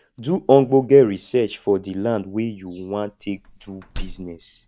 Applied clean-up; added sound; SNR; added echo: neural mask model DeepFilterNet 3.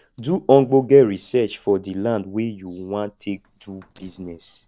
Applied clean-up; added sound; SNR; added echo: neural separator model SepFormer DNS4.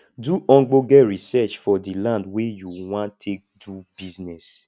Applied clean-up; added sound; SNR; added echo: none; none; none; none.